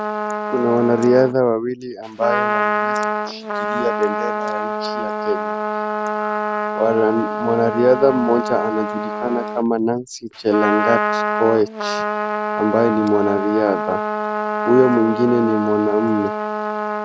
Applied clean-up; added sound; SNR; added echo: none; Trumpet; 3 dB; none.